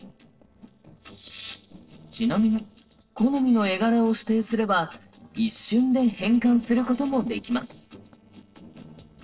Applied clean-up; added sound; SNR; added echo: neural separator model SepFormer DNS4.